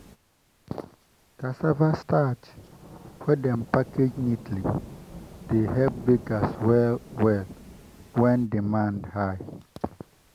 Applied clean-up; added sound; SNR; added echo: none; Rain / Thunderstorm; 18 dB; none.